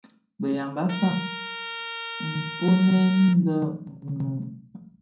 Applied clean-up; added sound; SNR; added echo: none; Trumpet; 10 dB; reverberation time 0.5 s.